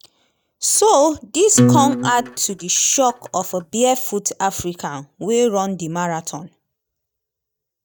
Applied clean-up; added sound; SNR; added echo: neural mask model DeepFilterNet 3.